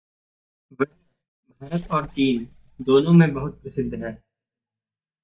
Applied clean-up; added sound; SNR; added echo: neural mask model DeepFilterNet 3.